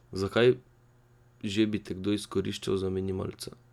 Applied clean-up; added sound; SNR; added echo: none; none; none; none.